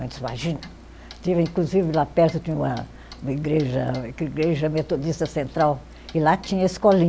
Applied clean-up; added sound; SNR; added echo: none; Clock; 19 dB; none.